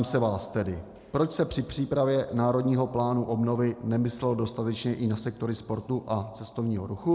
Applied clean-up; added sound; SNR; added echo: none; none; none; none.